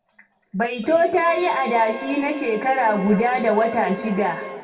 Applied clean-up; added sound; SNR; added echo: none; Wind instrument, woodwind instrument; 15 dB; reverberation time 2.1 s.